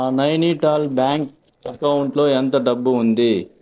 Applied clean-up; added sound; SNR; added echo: neural separator model SepFormer DNS4.